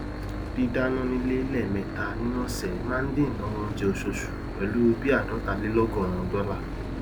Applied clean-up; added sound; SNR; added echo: none; Engine / Boat, Water vehicle; 4 dB; none.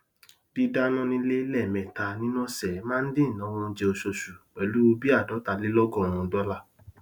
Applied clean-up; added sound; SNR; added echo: none; none; none; none.